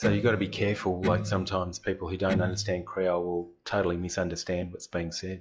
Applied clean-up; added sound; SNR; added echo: classical method log-MMSE.